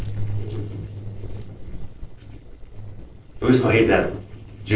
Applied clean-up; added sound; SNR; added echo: neural separator model SepFormer DNS4.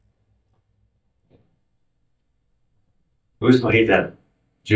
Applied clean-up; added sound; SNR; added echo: neural mask model DeepFilterNet 3.